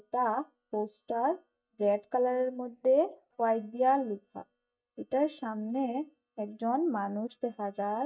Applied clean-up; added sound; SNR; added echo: neural mask model DeepFilterNet 3.